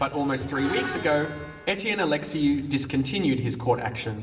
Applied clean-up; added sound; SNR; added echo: none; Screech; 12 dB; reverberation time 2.1 s.